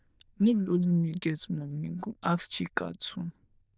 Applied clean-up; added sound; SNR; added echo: neural diffusion model UNIVERSE++.